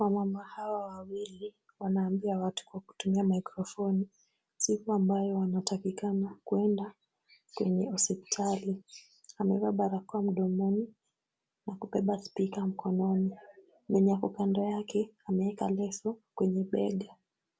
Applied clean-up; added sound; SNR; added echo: none; none; none; none.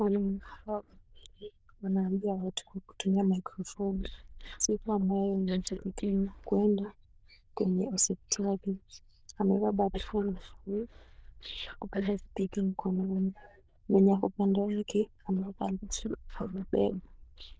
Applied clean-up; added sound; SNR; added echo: neural diffusion model UNIVERSE++.